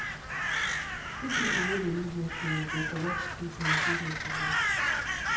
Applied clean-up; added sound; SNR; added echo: none; Crow; -5 dB; reverberation time 0.6 s.